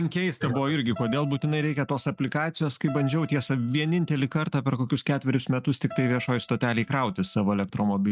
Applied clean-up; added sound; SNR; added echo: neural mask model RNNoise.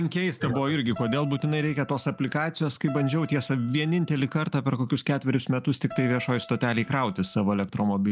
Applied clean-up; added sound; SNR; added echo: none; Keyboard (musical); 17 dB; none.